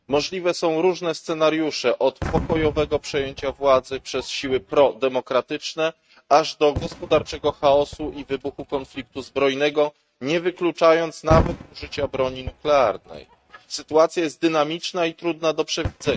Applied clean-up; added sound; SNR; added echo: neural mask model RNNoise.